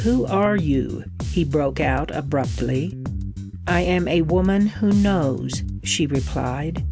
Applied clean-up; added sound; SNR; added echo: none; Bass guitar; 7 dB; none.